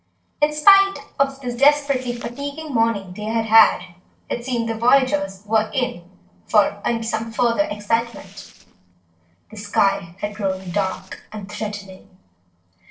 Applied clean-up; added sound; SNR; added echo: neural separator model SepFormer DNS4.